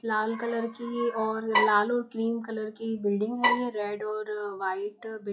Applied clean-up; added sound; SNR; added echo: classical method log-MMSE.